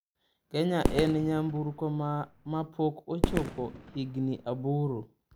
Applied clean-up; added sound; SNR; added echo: none; Fireworks; 4 dB; none.